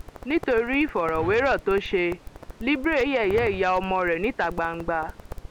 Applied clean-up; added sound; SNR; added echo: none; Crackle + Whoosh, swoosh, swish; 13 dB; none.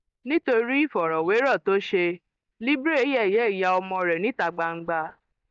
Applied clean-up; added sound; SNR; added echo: neural mask model DeepFilterNet 3.